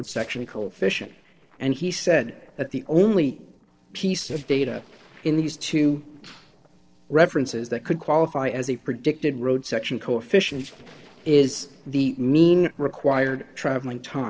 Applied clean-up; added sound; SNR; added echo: neural separator model SepFormer DNS4.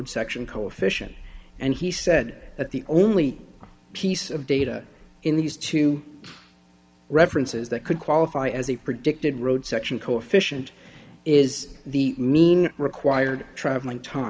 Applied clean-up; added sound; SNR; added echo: none; none; none; none.